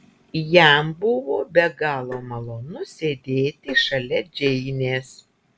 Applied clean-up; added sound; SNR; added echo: none; Tap; 18 dB; none.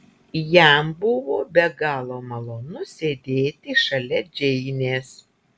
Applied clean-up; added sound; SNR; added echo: none; none; none; none.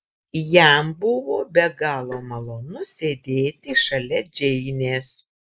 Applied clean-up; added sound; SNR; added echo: neural mask model Resemble Enhance denoiser.